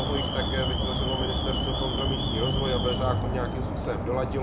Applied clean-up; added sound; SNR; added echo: none; Alarm; -4 dB; reverberation time 0.8 s.